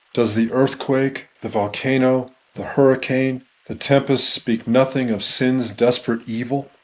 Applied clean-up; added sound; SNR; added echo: neural mask model Resemble Enhance denoiser.